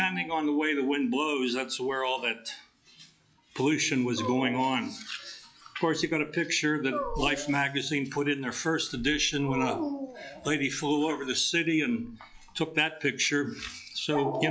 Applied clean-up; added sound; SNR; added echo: classical method log-MMSE.